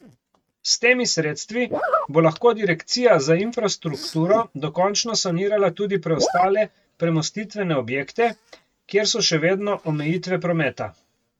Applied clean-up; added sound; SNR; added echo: neural mask model RNNoise.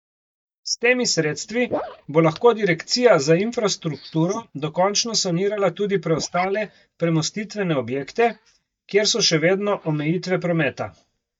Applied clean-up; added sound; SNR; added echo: neural mask model DeepFilterNet 3.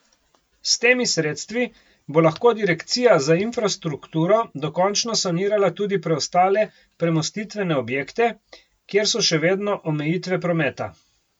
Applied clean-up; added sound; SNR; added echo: none; none; none; none.